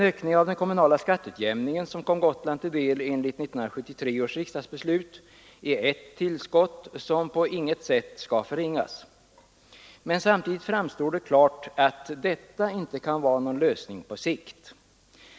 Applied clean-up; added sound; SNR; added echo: none; none; none; none.